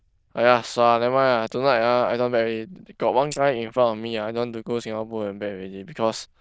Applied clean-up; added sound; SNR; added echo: neural diffusion model UNIVERSE++.